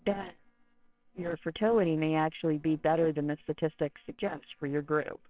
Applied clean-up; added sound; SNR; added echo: neural separator model SepFormer WHAMR!.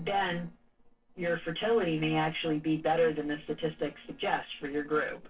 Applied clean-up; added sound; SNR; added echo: neural separator model SepFormer DNS4.